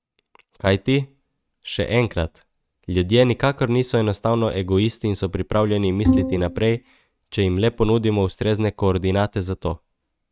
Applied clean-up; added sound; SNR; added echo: neural mask model RNNoise.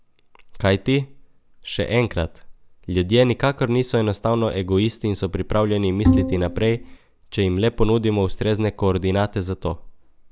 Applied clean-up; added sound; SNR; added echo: none; Bowed string instrument; -1 dB; none.